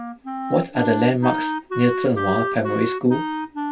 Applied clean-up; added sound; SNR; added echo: none; Wind instrument, woodwind instrument; 4 dB; reverberation time 0.1 s.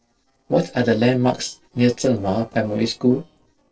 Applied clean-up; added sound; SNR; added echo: neural separator model SepFormer DNS4.